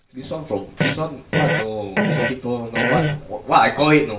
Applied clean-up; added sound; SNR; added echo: none; Fart; 2 dB; reverberation time 0.3 s.